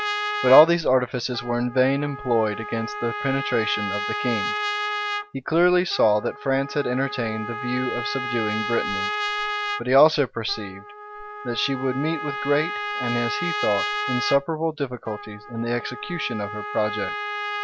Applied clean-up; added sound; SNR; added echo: none; Trumpet; 6 dB; none.